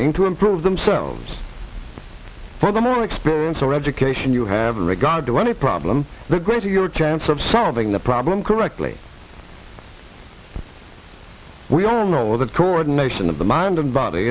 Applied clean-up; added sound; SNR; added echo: none; none; none; none.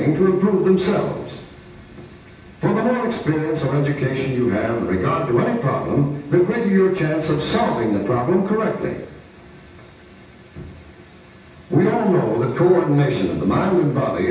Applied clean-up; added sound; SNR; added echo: none; none; none; reverberation time 0.9 s.